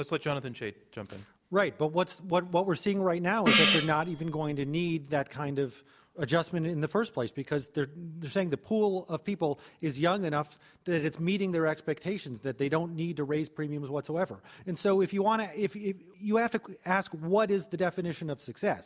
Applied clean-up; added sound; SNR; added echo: none; Gong; -2 dB; none.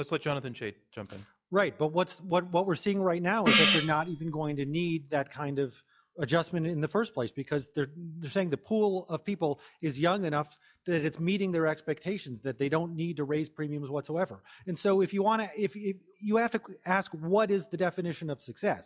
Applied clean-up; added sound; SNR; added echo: classical method log-MMSE.